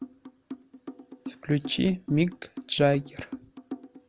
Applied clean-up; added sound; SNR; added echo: none; Drum; 13 dB; none.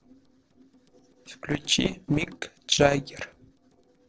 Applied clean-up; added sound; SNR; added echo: neural separator model SepFormer DNS4.